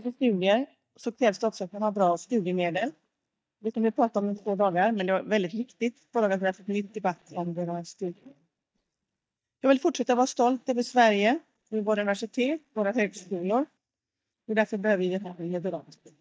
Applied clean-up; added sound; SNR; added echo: neural mask model DeepFilterNet 3.